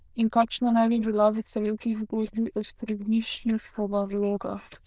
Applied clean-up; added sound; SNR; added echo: neural diffusion model UNIVERSE++.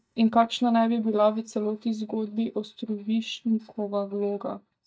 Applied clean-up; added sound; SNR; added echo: neural mask model DeepFilterNet 3.